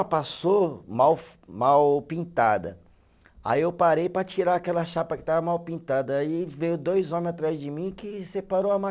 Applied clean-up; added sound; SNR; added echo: none; none; none; none.